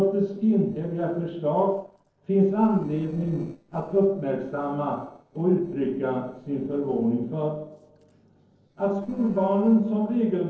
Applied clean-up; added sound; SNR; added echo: neural separator model SepFormer DNS4.